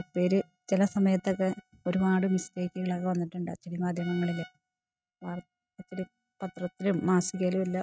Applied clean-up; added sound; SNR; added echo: neural mask model RNNoise.